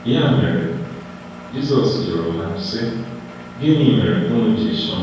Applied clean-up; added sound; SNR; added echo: none; Engine; 16 dB; reverberation time 1.3 s.